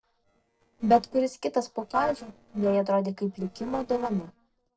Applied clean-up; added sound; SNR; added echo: neural separator model SepFormer DNS4.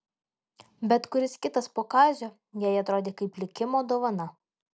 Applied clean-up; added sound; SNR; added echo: none; none; none; none.